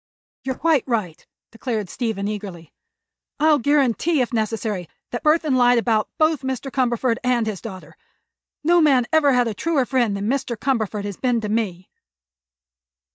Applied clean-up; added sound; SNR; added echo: neural mask model DeepFilterNet 3.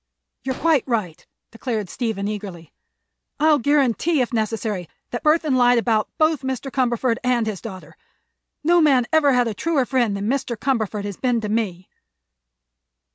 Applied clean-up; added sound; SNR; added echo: none; Explosion; 19 dB; none.